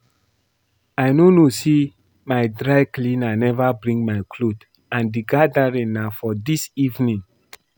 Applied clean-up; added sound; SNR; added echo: none; none; none; none.